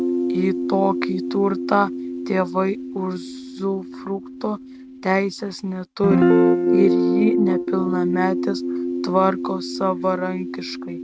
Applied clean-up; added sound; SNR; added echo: neural mask model RNNoise.